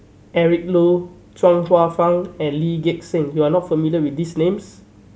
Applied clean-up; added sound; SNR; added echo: none; none; none; none.